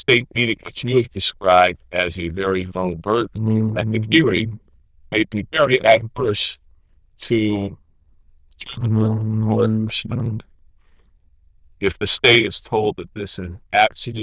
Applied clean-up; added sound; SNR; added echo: neural diffusion model UNIVERSE++.